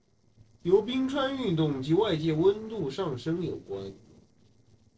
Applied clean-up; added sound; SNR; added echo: neural separator model SepFormer DNS4.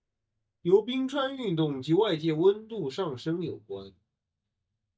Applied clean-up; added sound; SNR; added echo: neural mask model DeepFilterNet 3.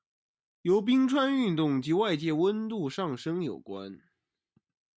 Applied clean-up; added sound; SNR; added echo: none; none; none; none.